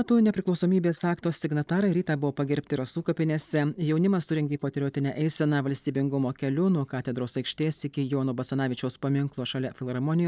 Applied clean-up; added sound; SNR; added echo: neural mask model Resemble Enhance denoiser.